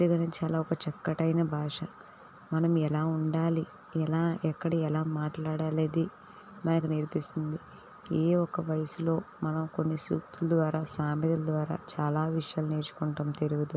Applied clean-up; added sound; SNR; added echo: none; none; none; none.